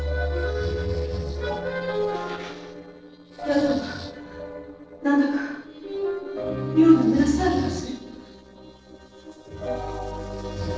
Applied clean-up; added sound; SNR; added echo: neural separator model SepFormer DNS4.